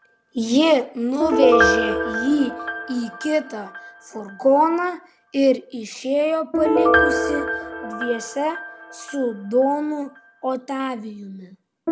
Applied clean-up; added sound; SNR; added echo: none; Piano; 2 dB; none.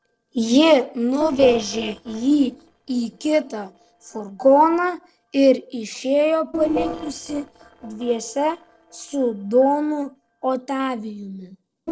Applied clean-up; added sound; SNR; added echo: neural separator model SepFormer DNS4.